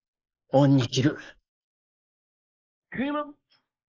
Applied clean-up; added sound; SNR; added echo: neural mask model Resemble Enhance denoiser.